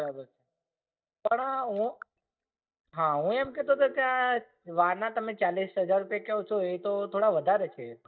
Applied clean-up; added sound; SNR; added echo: neural mask model DeepFilterNet 3.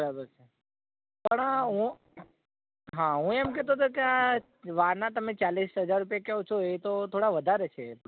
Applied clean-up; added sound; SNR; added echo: none; none; none; none.